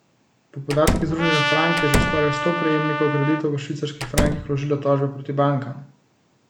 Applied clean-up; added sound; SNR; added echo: none; Trumpet + Slam; 0 dB; none.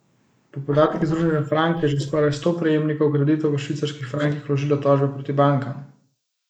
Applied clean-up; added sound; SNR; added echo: neural mask model Resemble Enhance denoiser.